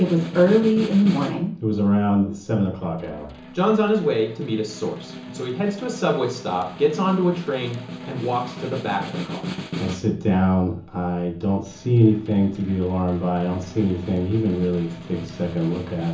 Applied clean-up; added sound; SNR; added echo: none; Snare drum; 14 dB; reverberation time 0.7 s.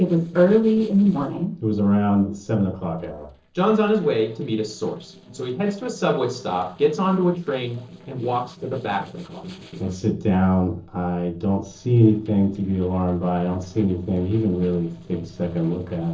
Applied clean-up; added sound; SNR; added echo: neural separator model SepFormer DNS4.